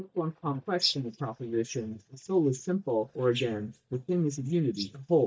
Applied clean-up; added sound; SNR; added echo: neural mask model DeepFilterNet 3.